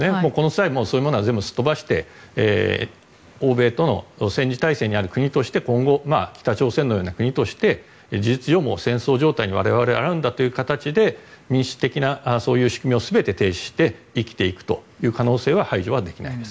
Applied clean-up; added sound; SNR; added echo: none; none; none; none.